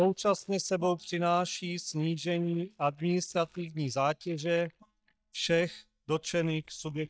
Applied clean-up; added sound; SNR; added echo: neural mask model DeepFilterNet 3.